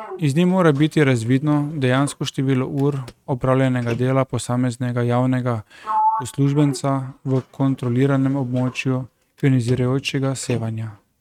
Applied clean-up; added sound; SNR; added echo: neural mask model RNNoise.